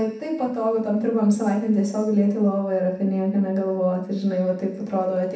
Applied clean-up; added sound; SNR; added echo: none; none; none; reverberation time 0.7 s.